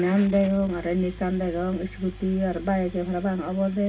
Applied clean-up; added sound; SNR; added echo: none; Engine starting / Car; 17 dB; reverberation time 0.4 s.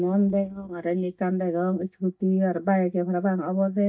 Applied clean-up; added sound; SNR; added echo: neural mask model DeepFilterNet 3.